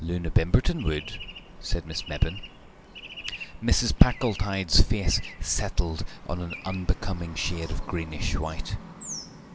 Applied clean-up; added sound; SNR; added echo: none; Traffic noise, roadway noise / Bird; 17 dB; none.